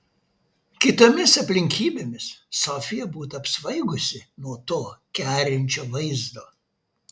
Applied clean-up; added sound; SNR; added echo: none; none; none; none.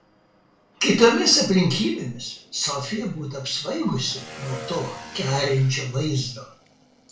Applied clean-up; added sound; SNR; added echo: none; Motorcycle / Engine; 20 dB; reverberation time 0.3 s.